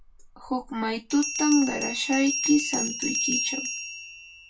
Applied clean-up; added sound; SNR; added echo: none; Bell; 5 dB; reverberation time 0.2 s.